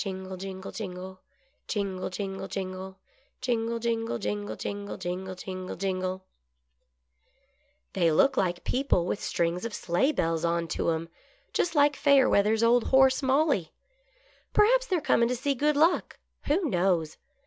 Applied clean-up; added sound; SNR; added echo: none; none; none; none.